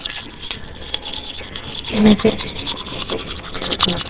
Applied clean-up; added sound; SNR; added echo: neural separator model SepFormer WHAMR!.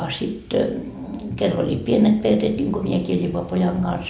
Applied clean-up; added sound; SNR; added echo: none; none; none; none.